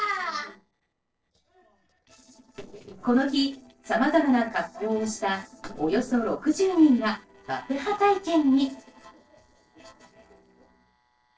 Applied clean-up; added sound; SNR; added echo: neural separator model SepFormer DNS4.